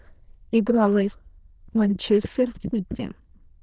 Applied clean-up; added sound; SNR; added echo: neural diffusion model UNIVERSE++.